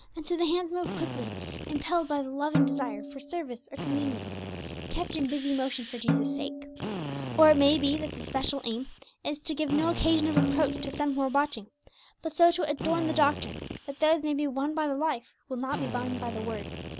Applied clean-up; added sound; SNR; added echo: none; Drill + Snare drum; 6 dB; none.